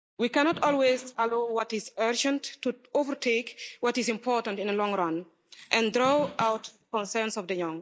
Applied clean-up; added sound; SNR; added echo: neural mask model DeepFilterNet 3.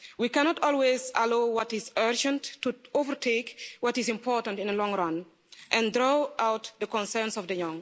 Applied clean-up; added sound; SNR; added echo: none; none; none; none.